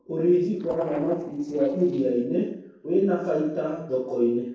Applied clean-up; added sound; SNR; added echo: neural separator model SepFormer DNS4.